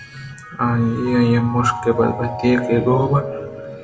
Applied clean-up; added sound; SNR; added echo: none; Mallet percussion; 11 dB; reverberation time 1.1 s.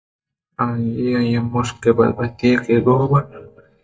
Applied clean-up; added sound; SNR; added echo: neural mask model DeepFilterNet 3.